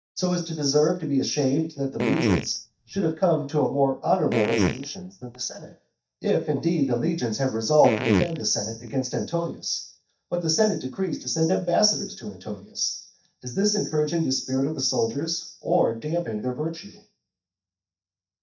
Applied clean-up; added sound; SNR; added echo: neural mask model DeepFilterNet 3.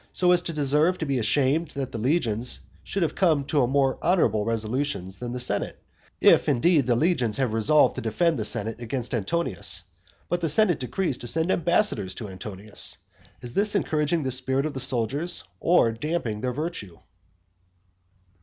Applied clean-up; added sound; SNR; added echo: none; none; none; none.